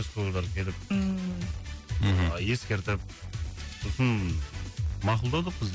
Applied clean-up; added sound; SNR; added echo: none; none; none; none.